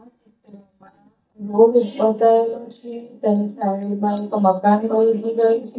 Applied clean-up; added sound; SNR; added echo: neural mask model DeepFilterNet 3.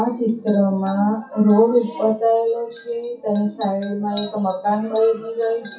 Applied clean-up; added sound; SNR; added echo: classical method WPE with log-MMSE.